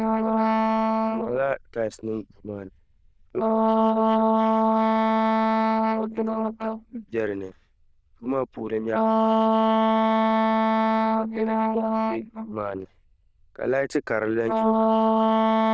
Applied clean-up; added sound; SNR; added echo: neural diffusion model UNIVERSE++.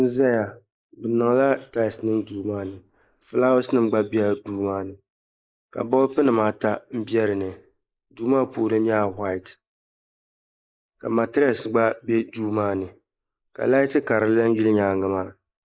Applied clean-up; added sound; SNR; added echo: neural mask model Resemble Enhance denoiser.